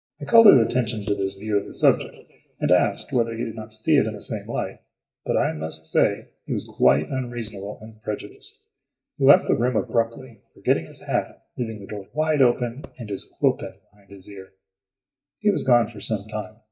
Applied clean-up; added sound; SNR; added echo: neural mask model DeepFilterNet 3.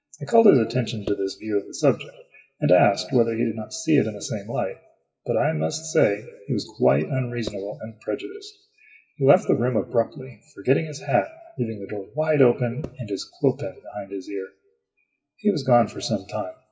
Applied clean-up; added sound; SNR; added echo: classical method WPE with log-MMSE.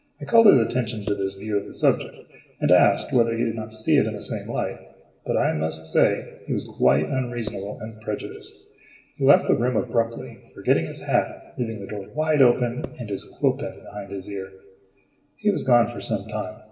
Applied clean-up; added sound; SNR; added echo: none; Percussion; 14 dB; reverberation time 0.8 s.